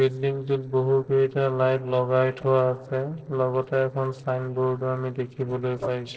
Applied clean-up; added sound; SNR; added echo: neural separator model SepFormer DNS4.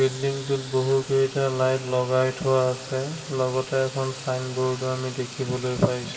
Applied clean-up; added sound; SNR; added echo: none; Sink (filling or washing) / Water tap, faucet; 15 dB; reverberation time 2.1 s.